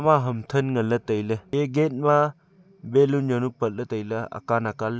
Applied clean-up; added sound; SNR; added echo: none; none; none; none.